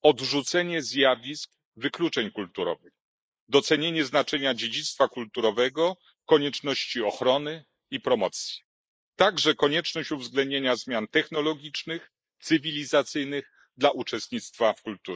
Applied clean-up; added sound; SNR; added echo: neural mask model Resemble Enhance denoiser.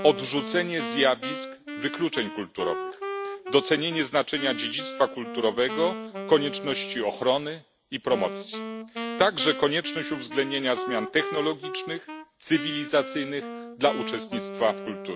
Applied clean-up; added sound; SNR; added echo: none; Wind instrument, woodwind instrument; 9 dB; none.